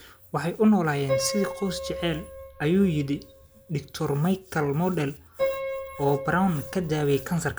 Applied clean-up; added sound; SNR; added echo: none; Piano; 9 dB; none.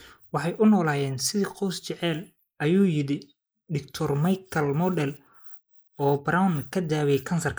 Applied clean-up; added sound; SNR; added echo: neural mask model Resemble Enhance denoiser.